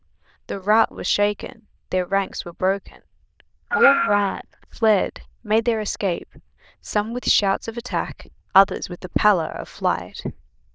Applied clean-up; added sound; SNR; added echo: neural diffusion model UNIVERSE++.